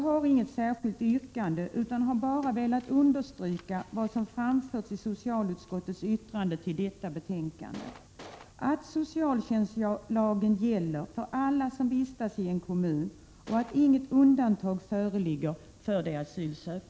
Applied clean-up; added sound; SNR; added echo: none; Gunshot, gunfire; 18 dB; none.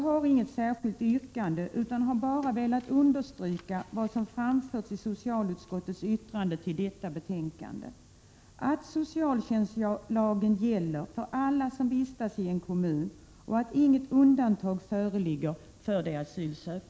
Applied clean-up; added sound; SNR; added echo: none; none; none; none.